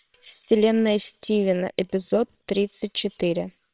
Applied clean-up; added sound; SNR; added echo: neural separator model SepFormer WHAMR!.